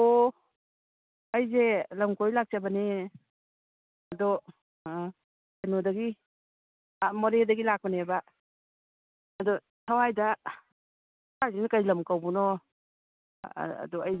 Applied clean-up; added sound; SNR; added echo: none; none; none; none.